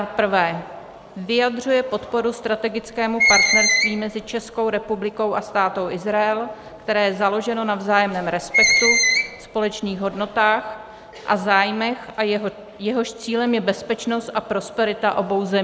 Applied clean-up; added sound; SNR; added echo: none; Screech; -1 dB; none.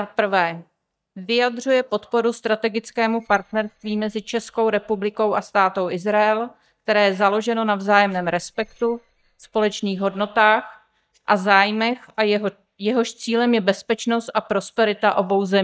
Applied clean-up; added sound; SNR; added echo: neural mask model DeepFilterNet 3.